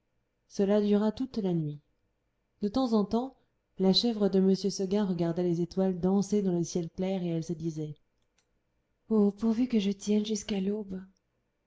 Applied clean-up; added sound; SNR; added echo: none; none; none; none.